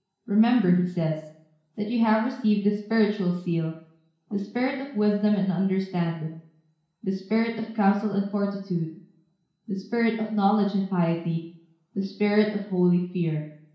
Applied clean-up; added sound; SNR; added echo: none; none; none; reverberation time 0.6 s.